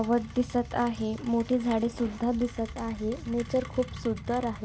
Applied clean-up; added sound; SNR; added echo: none; Rain; 13 dB; none.